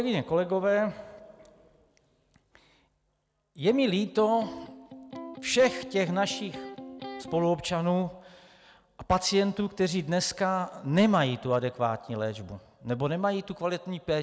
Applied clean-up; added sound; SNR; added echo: none; Electric guitar; 13 dB; none.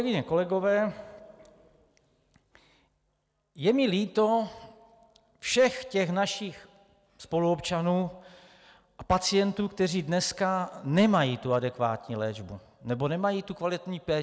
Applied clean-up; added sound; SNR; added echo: none; none; none; none.